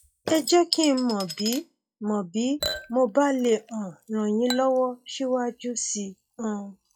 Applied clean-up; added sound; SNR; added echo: classical method log-MMSE.